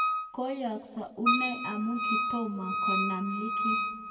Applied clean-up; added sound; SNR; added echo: none; Wind instrument, woodwind instrument; -3 dB; reverberation time 1.7 s.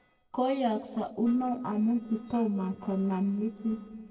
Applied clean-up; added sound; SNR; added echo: neural separator model SepFormer DNS4.